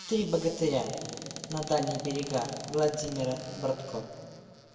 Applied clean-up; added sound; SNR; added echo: none; Squeak / Cupboard open or close; 13 dB; reverberation time 1.7 s.